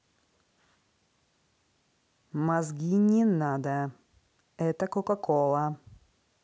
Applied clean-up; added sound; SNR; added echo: none; none; none; none.